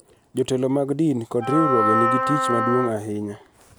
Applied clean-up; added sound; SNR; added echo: none; Wind instrument, woodwind instrument; -1 dB; none.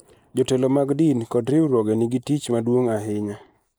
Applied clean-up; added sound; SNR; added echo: neural mask model Resemble Enhance denoiser.